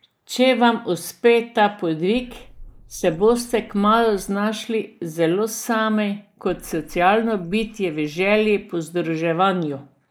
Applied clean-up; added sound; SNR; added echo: neural mask model Resemble Enhance denoiser.